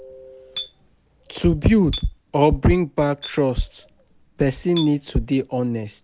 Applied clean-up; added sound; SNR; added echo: none; Chink, clink; 18 dB; none.